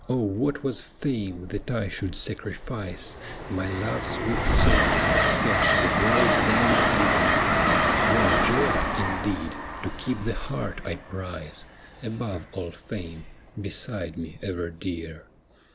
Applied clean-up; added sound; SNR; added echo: none; Train; -4 dB; none.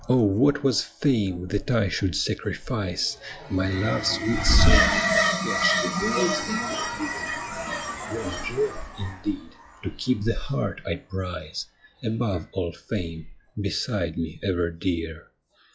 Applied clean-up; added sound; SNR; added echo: classical method log-MMSE.